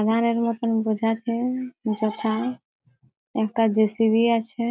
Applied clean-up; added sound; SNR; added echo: none; none; none; none.